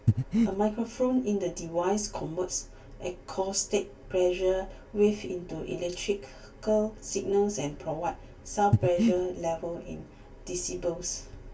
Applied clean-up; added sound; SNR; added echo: none; Breathing; -5 dB; reverberation time 0.2 s.